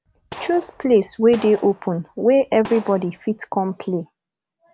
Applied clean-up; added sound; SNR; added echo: none; Gunshot, gunfire; 19 dB; none.